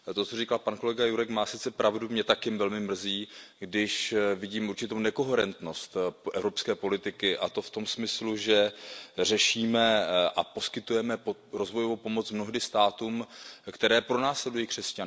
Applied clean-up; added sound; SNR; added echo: none; none; none; none.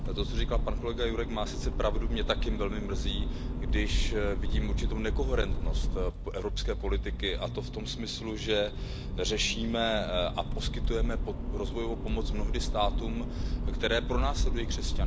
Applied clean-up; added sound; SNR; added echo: none; Accelerating, revving, vroom; -3 dB; none.